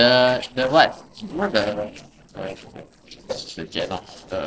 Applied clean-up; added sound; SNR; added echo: neural separator model SepFormer DNS4.